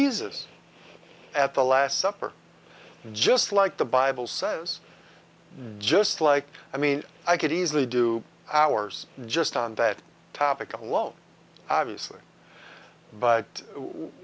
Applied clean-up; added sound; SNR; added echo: none; none; none; none.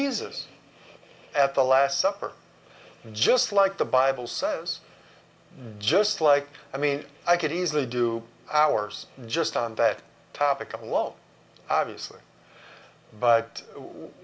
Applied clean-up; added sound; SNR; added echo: none; none; none; reverberation time 0.4 s.